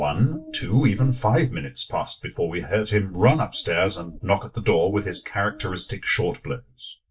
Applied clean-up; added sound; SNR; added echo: neural mask model DeepFilterNet 3.